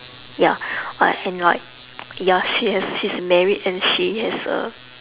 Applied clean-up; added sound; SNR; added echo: none; none; none; none.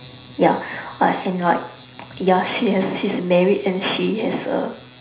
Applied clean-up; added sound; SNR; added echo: none; none; none; reverberation time 0.5 s.